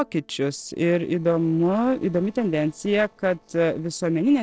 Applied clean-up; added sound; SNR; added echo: neural separator model SepFormer DNS4.